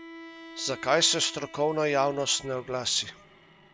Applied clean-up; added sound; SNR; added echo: none; Bowed string instrument; 18 dB; none.